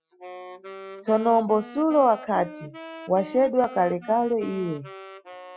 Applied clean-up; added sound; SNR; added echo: classical method Wiener filter.